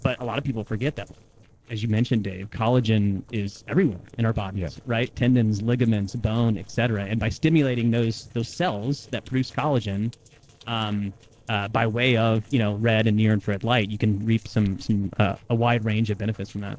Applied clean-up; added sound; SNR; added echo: neural separator model SepFormer DNS4.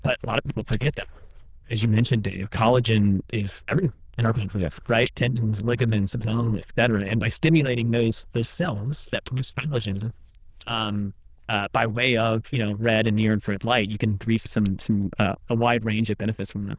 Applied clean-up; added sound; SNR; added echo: neural diffusion model UNIVERSE++.